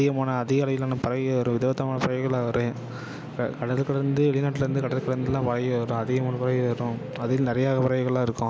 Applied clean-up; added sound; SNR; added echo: none; none; none; none.